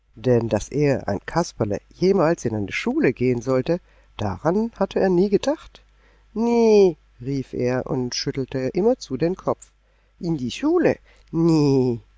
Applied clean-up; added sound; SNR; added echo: none; none; none; none.